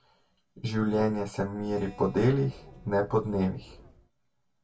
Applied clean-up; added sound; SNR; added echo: none; Keyboard (musical); 20 dB; reverberation time 0.1 s.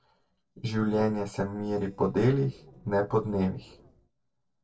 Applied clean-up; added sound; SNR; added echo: neural separator model SepFormer DNS4.